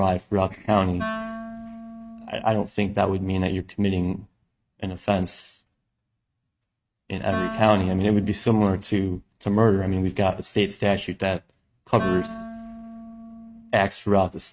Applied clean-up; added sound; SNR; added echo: neural mask model RNNoise.